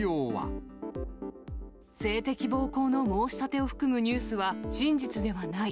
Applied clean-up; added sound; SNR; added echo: none; none; none; none.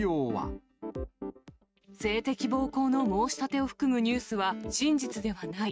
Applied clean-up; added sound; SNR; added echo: neural mask model RNNoise.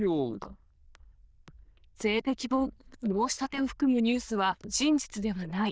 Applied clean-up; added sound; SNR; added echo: neural diffusion model UNIVERSE++.